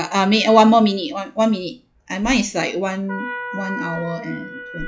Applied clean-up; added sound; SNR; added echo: classical method log-MMSE.